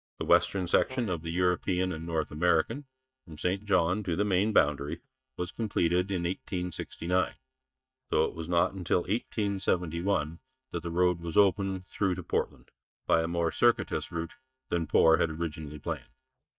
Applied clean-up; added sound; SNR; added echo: neural mask model DeepFilterNet 3.